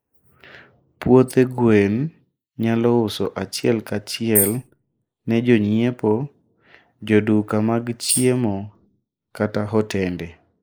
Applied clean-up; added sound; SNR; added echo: neural mask model Resemble Enhance denoiser.